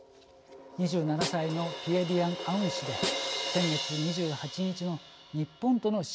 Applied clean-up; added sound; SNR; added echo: none; Crash cymbal + Snare drum; 6 dB; none.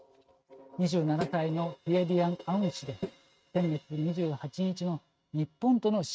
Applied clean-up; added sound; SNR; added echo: neural mask model RNNoise.